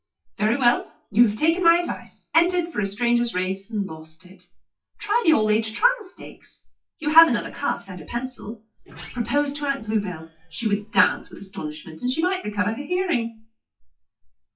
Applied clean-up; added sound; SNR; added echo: classical method WPE with log-MMSE.